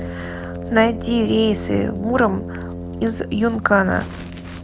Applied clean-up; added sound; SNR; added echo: none; Brass instrument; 9 dB; none.